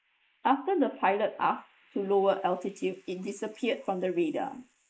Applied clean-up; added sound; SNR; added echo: neural mask model Resemble Enhance denoiser.